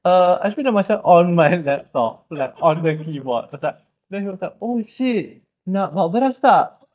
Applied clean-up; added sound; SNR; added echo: neural mask model DeepFilterNet 3.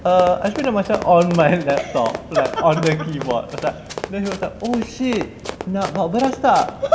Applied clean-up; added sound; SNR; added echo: none; Run; 13 dB; none.